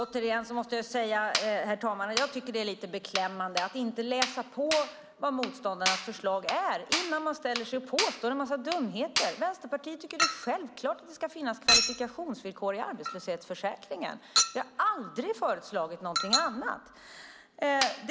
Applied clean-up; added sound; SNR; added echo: none; Chink, clink; 3 dB; none.